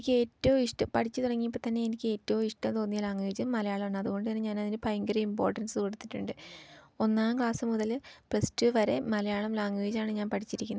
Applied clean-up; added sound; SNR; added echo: none; none; none; none.